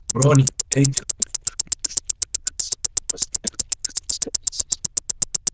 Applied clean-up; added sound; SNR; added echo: neural diffusion model UNIVERSE++.